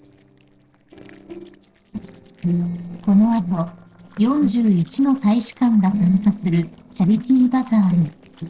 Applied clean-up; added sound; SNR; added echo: neural separator model SepFormer DNS4.